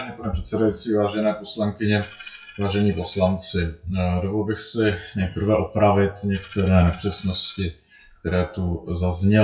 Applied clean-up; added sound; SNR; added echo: classical method WPE with log-MMSE.